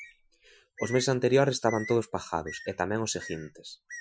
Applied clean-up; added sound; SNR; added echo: classical method Wiener filter.